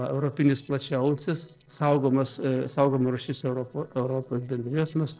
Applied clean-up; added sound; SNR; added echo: neural separator model SepFormer DNS4.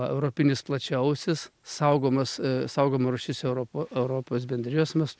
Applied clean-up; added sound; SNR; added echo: none; none; none; none.